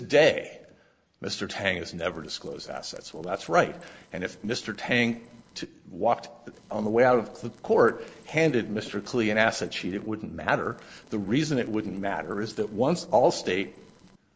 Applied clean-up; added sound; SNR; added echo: neural separator model SepFormer DNS4.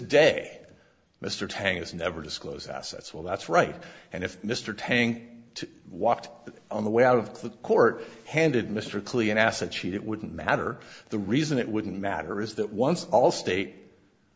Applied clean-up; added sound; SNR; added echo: none; none; none; none.